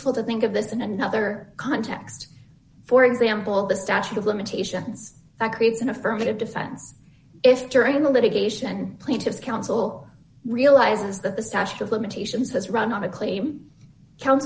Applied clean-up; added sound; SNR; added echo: none; none; none; none.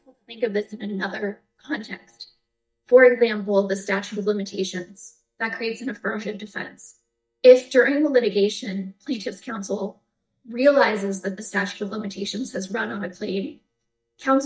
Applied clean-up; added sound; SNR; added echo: neural mask model DeepFilterNet 3.